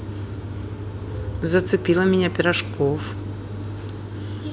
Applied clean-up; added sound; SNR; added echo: none; none; none; none.